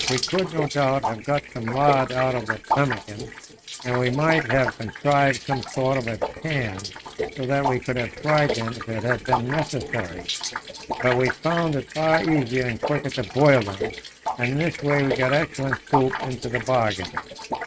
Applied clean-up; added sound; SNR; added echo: neural mask model RNNoise.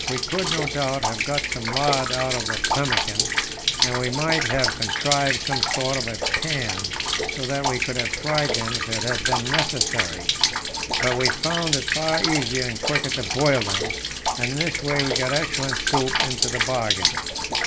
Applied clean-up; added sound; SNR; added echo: none; Rain; -2 dB; none.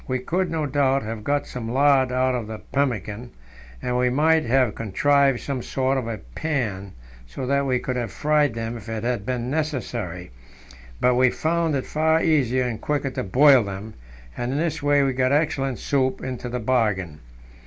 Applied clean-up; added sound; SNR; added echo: none; none; none; none.